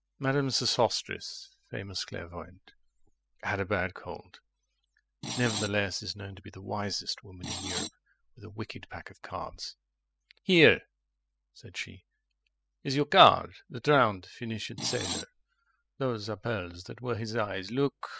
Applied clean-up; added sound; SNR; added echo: classical method spectral subtraction.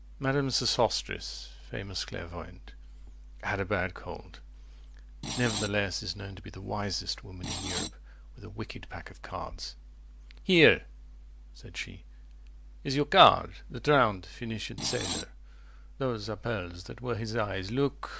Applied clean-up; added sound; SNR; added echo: none; Screech; 6 dB; none.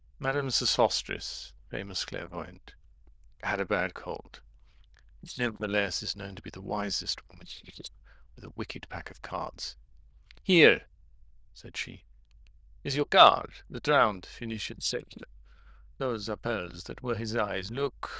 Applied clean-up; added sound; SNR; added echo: neural diffusion model UNIVERSE++.